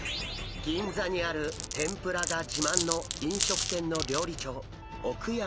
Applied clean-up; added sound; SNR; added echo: none; Glass; 2 dB; none.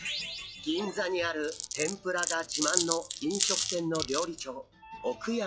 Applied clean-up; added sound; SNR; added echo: classical method log-MMSE.